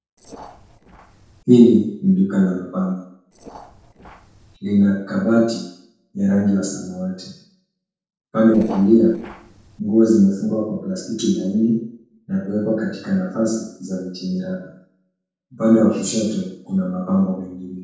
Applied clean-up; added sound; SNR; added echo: neural separator model SepFormer DNS4.